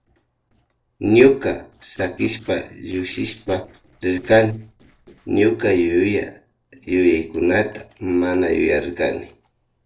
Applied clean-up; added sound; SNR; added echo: neural separator model SepFormer DNS4.